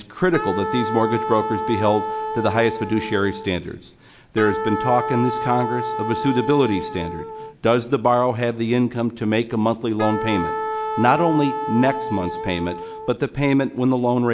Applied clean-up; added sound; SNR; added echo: none; Wind instrument, woodwind instrument; 6 dB; none.